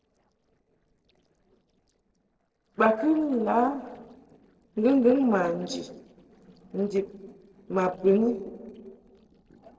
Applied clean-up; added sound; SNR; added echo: neural separator model SepFormer DNS4.